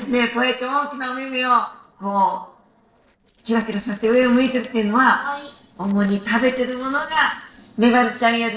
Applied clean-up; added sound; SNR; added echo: neural separator model SepFormer DNS4.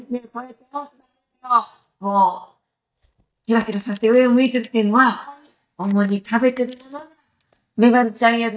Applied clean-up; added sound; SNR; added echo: neural mask model DeepFilterNet 3.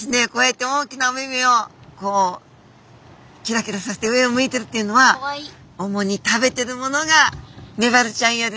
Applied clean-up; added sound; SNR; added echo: none; none; none; none.